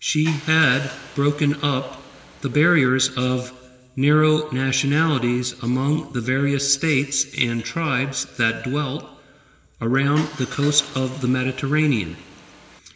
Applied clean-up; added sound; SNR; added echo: none; Car; 18 dB; reverberation time 1.4 s.